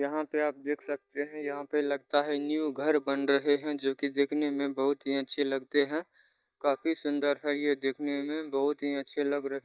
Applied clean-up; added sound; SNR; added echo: neural mask model DeepFilterNet 3.